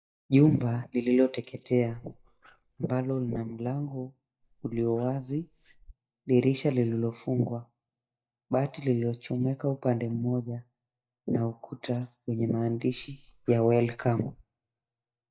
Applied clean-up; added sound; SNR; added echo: neural mask model DeepFilterNet 3.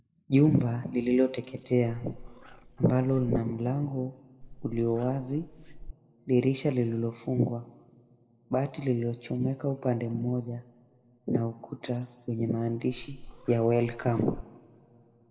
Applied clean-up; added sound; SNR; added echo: none; Meow; 15 dB; reverberation time 1.5 s.